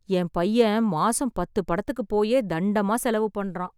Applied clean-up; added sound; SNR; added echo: none; none; none; none.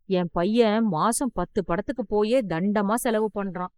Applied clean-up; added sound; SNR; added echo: neural mask model Resemble Enhance denoiser.